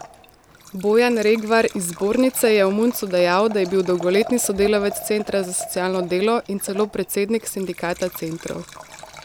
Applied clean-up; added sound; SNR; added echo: none; Liquid; 17 dB; none.